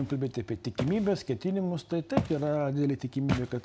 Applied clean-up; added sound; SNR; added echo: none; Walk, footsteps; 8 dB; none.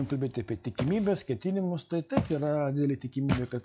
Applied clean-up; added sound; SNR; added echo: classical method log-MMSE.